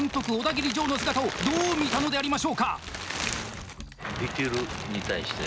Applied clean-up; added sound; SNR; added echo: none; Crumpling, crinkling; 6 dB; none.